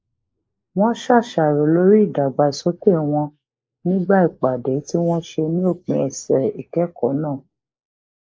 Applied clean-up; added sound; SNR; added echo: neural mask model Resemble Enhance denoiser.